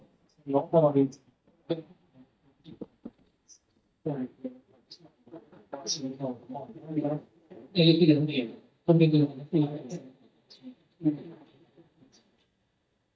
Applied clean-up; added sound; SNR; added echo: neural mask model DeepFilterNet 3.